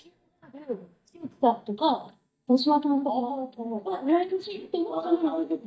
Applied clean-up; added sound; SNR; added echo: neural mask model DeepFilterNet 3.